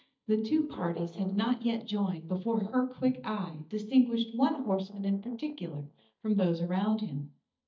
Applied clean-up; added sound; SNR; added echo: neural mask model DeepFilterNet 3.